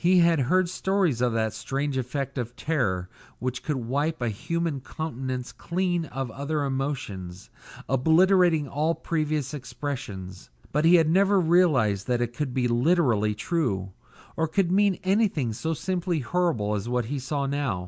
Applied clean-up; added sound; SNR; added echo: none; none; none; none.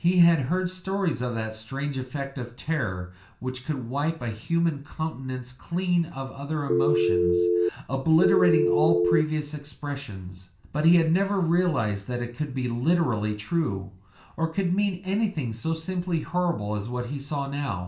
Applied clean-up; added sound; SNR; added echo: none; Telephone; -4 dB; reverberation time 0.4 s.